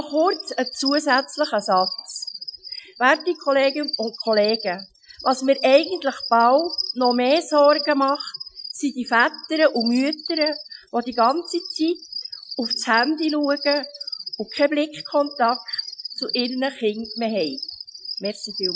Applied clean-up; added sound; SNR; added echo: classical method Wiener filter.